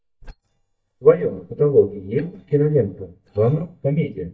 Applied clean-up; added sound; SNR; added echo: neural mask model DeepFilterNet 3.